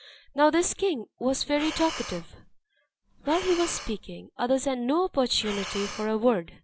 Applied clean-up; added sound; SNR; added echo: none; Breathing; 11 dB; none.